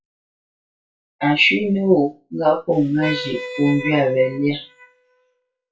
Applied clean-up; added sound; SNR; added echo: classical method WPE with log-MMSE.